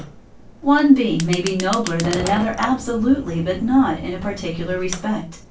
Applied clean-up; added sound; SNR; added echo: none; Fire; 13 dB; reverberation time 0.2 s.